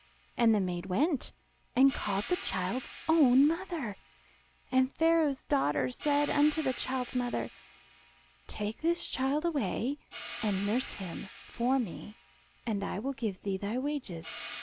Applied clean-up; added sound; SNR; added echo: none; Hi-hat; 14 dB; none.